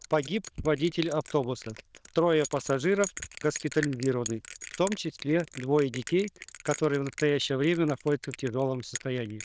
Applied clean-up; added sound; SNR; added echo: neural diffusion model UNIVERSE++.